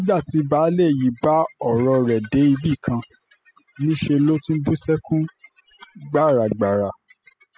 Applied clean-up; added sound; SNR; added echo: classical method spectral subtraction.